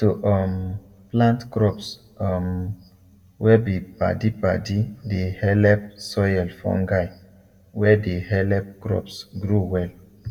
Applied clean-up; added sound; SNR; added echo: none; none; none; reverberation time 0.6 s.